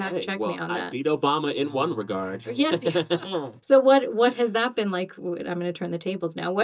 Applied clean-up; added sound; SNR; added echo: neural mask model DeepFilterNet 3.